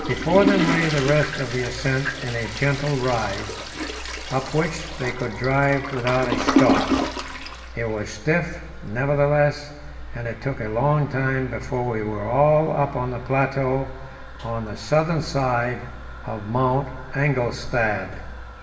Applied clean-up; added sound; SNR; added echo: none; Toilet flush; 7 dB; reverberation time 2.2 s.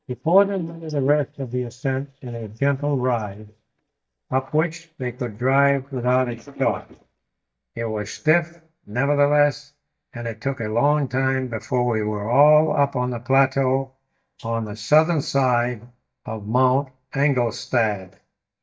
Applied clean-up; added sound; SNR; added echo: neural mask model DeepFilterNet 3.